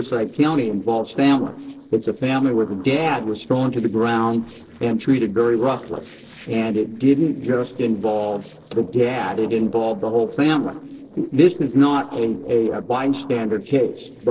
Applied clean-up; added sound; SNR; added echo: neural separator model SepFormer DNS4.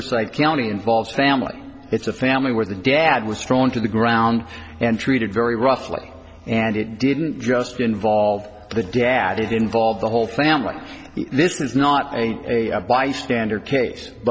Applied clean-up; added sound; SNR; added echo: none; none; none; none.